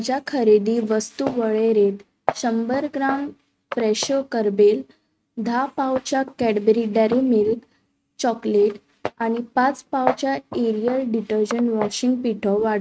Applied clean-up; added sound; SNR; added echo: neural mask model RNNoise.